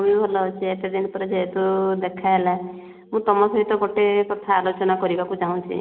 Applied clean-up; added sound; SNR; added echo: none; none; none; none.